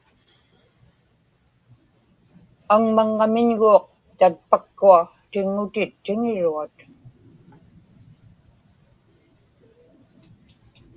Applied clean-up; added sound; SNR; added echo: none; none; none; none.